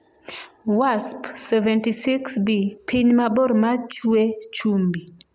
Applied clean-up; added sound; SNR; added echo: none; none; none; none.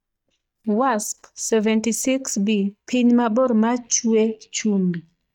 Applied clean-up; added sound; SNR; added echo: neural mask model DeepFilterNet 3.